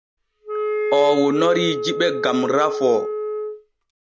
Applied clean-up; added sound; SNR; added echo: none; Wind instrument, woodwind instrument; 3 dB; none.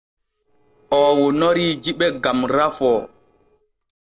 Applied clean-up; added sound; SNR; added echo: neural separator model SepFormer DNS4.